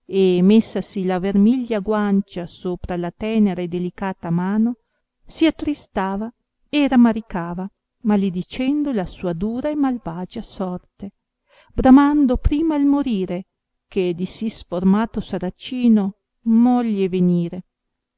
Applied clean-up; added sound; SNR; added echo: none; none; none; none.